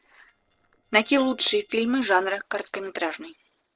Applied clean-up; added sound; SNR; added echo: neural separator model SepFormer DNS4.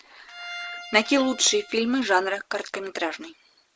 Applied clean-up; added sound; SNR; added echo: none; Bowed string instrument; 16 dB; none.